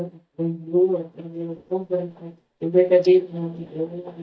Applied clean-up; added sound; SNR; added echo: neural mask model DeepFilterNet 3.